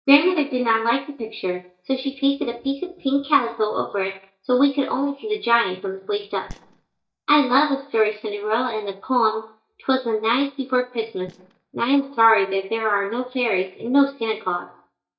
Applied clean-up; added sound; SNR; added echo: neural mask model DeepFilterNet 3.